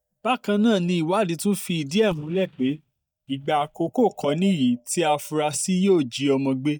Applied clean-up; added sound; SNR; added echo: neural mask model DeepFilterNet 3.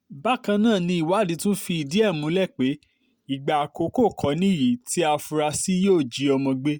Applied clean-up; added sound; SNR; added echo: none; none; none; none.